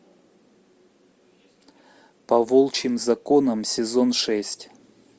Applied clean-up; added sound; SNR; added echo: none; none; none; none.